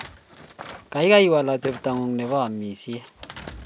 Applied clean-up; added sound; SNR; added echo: none; Thump, thud; 19 dB; none.